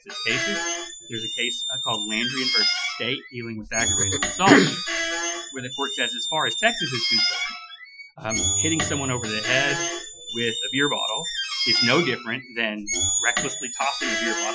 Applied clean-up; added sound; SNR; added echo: classical method Wiener filter.